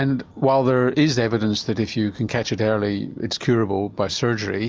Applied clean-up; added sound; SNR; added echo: none; none; none; none.